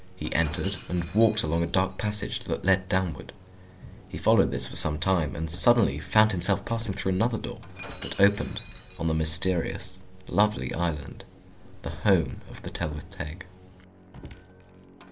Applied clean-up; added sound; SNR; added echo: none; Shatter + Musical instrument; 20 dB; none.